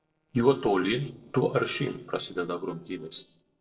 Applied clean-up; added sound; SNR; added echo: neural separator model SepFormer DNS4.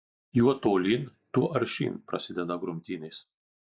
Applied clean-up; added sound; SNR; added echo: none; none; none; none.